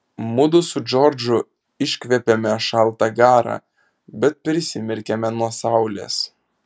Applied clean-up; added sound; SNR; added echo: none; none; none; none.